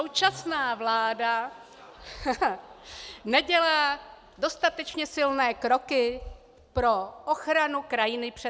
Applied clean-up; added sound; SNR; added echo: none; none; none; none.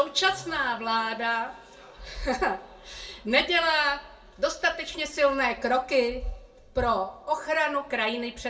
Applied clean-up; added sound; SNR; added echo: none; none; none; reverberation time 0.3 s.